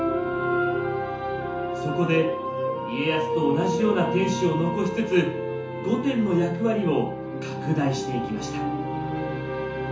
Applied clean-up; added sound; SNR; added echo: none; Wind instrument, woodwind instrument; 15 dB; reverberation time 0.9 s.